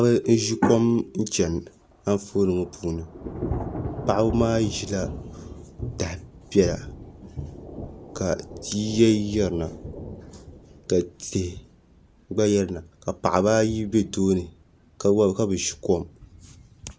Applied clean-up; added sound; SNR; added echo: none; Ringtone + Thunder / Rain; 13 dB; none.